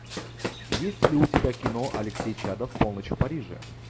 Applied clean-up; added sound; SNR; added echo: none; Run; 3 dB; none.